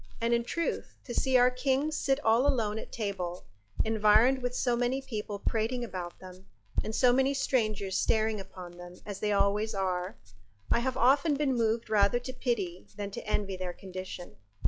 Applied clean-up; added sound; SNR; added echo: classical method log-MMSE.